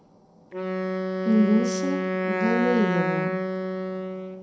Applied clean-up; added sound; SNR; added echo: none; Wind instrument, woodwind instrument; 1 dB; reverberation time 0.5 s.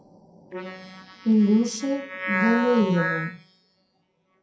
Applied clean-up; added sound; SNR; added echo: classical method WPE with log-MMSE.